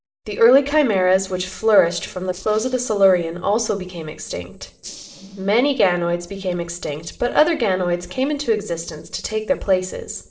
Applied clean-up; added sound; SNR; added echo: neural separator model SepFormer DNS4.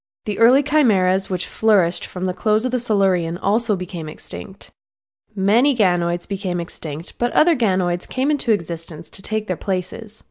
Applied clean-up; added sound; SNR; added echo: none; none; none; none.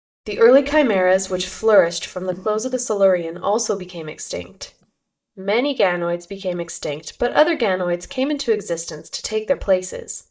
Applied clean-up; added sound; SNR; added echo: neural mask model DeepFilterNet 3.